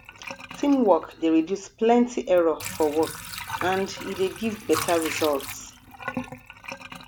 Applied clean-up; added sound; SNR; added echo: none; Sink (filling or washing) / Water; 12 dB; none.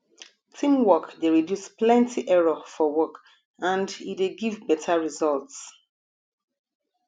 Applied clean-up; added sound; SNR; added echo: none; none; none; none.